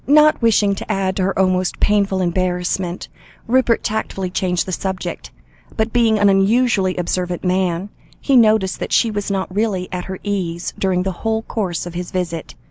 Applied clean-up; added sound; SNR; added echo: none; none; none; none.